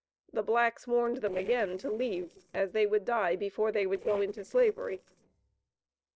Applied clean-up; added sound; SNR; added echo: neural separator model SepFormer DNS4.